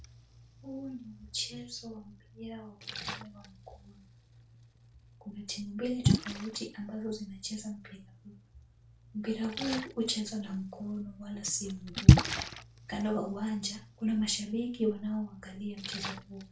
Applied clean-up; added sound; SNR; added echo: none; Splash, splatter; -4 dB; reverberation time 0.3 s.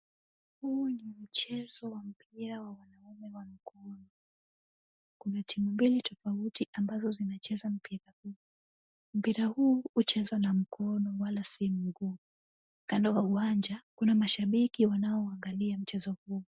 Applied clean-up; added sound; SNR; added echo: none; none; none; none.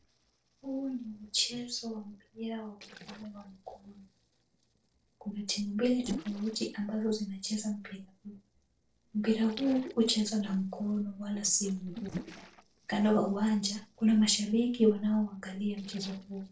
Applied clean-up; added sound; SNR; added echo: neural separator model SepFormer DNS4.